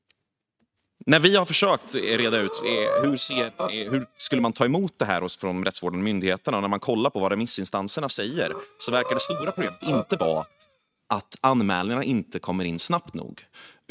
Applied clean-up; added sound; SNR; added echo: neural mask model RNNoise.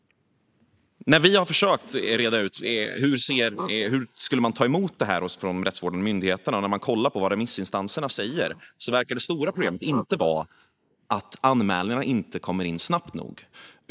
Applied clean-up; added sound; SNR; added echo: neural mask model Resemble Enhance denoiser.